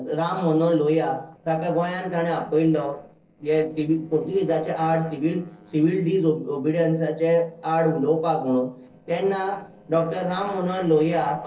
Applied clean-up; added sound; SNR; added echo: neural separator model SepFormer DNS4.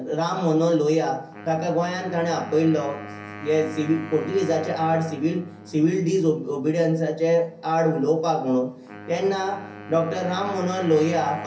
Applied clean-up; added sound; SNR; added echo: none; Wind instrument, woodwind instrument; 17 dB; reverberation time 0.3 s.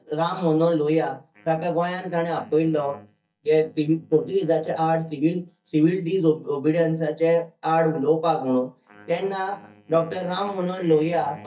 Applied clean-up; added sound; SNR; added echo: neural mask model DeepFilterNet 3.